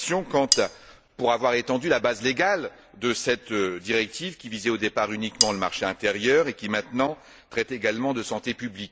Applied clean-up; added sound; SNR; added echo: none; Cutlery, silverware; 0 dB; none.